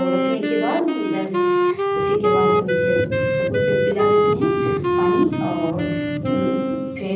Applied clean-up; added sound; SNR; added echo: none; Wind instrument, woodwind instrument; -4 dB; reverberation time 0.6 s.